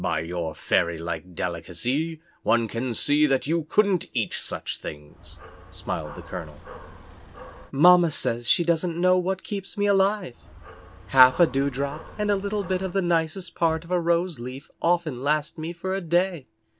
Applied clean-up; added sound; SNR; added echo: none; Dog; 17 dB; none.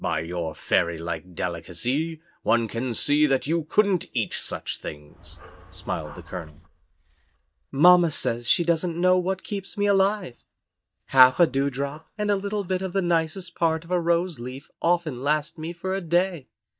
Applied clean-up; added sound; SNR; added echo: neural mask model DeepFilterNet 3.